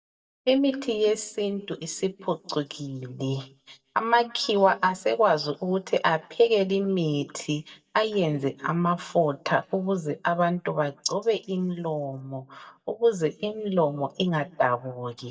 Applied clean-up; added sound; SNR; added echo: neural mask model DeepFilterNet 3.